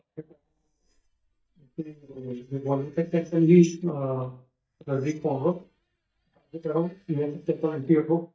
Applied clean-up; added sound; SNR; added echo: neural mask model DeepFilterNet 3.